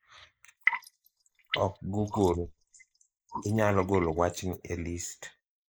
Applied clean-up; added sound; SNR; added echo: neural mask model Resemble Enhance denoiser.